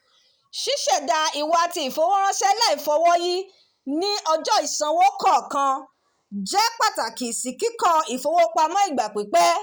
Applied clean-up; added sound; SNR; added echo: none; none; none; none.